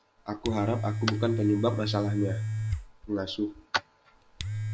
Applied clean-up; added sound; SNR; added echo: none; Domestic sounds, home sounds; 2 dB; none.